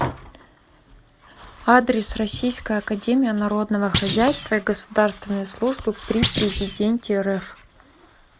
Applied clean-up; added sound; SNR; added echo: none; Thump, thud; 3 dB; none.